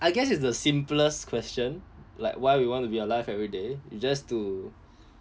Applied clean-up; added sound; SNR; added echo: none; none; none; none.